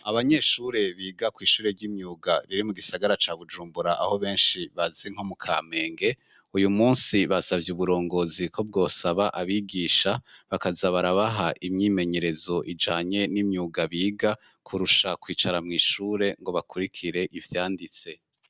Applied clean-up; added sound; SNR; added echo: none; none; none; none.